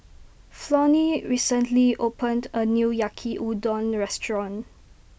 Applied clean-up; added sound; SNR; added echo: none; none; none; none.